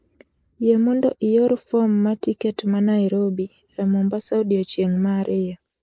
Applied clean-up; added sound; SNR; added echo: neural mask model Resemble Enhance denoiser.